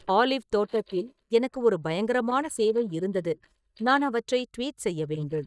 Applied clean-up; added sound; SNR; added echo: neural mask model DeepFilterNet 3.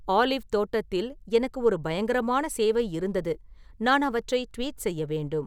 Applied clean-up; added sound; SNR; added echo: none; none; none; none.